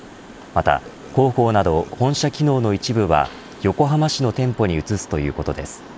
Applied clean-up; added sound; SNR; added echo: none; Mechanisms + Burping, eructation; 20 dB; none.